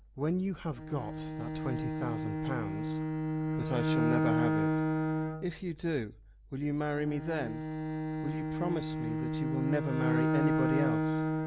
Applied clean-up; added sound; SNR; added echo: none; Bowed string instrument; -3 dB; none.